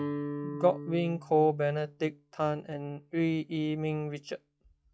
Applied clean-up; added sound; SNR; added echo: classical method log-MMSE.